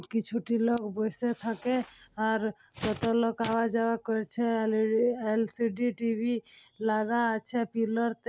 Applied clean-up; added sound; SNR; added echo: none; none; none; none.